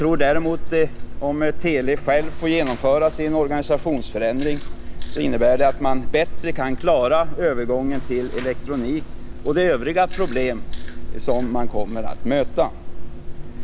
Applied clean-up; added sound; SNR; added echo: none; Chewing, mastication; 1 dB; none.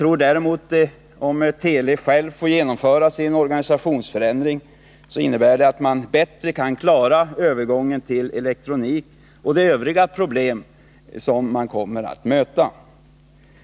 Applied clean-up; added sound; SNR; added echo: none; none; none; none.